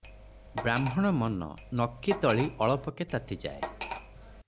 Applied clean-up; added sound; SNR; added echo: none; Cutlery, silverware; 9 dB; none.